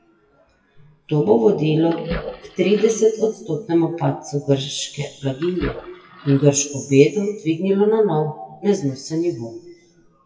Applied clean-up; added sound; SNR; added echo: classical method WPE with log-MMSE.